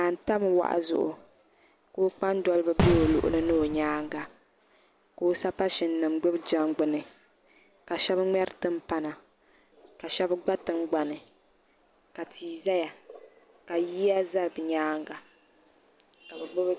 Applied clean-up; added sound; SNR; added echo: none; Fireworks; 1 dB; none.